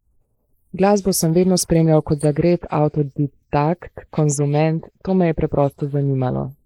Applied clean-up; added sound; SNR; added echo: neural mask model Resemble Enhance denoiser.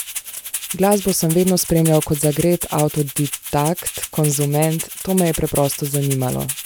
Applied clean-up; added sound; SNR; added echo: none; Rattle (instrument); 9 dB; none.